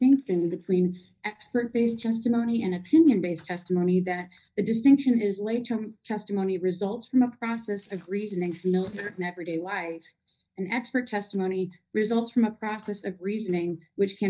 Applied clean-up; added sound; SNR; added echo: neural mask model DeepFilterNet 3.